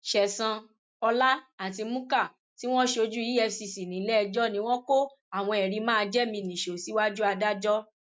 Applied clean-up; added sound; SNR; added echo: none; none; none; none.